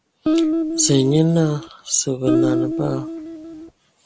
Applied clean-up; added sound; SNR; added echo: none; Guitar; 1 dB; none.